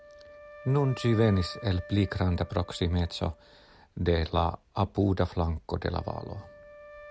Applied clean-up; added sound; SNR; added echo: none; Wind instrument, woodwind instrument; 20 dB; none.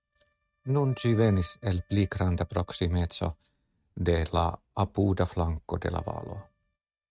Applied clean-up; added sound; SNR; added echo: neural mask model RNNoise.